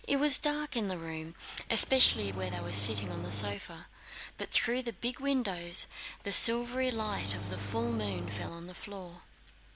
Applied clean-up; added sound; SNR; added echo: none; Engine starting; 11 dB; none.